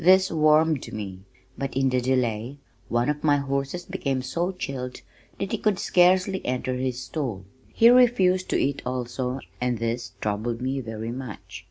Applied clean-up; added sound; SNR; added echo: none; none; none; none.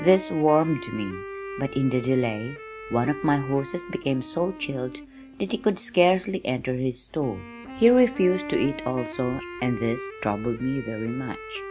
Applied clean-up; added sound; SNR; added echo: none; Wind instrument, woodwind instrument; 13 dB; none.